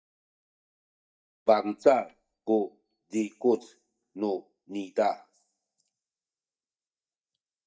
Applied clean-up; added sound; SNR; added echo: neural mask model DeepFilterNet 3.